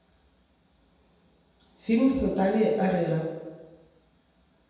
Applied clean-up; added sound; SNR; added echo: none; none; none; reverberation time 1.1 s.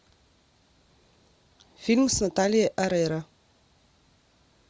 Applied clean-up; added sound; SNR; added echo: none; none; none; none.